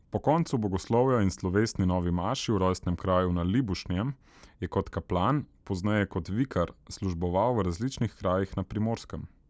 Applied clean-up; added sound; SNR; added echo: none; none; none; none.